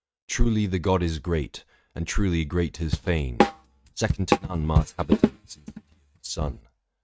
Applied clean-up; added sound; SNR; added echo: neural mask model RNNoise.